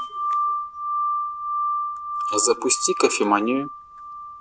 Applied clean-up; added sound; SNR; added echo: none; Wind chime; 2 dB; none.